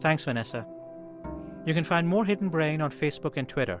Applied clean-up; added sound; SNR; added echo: none; Bowed string instrument; 18 dB; none.